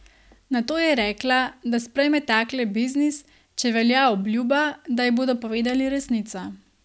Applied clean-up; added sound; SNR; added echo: none; none; none; none.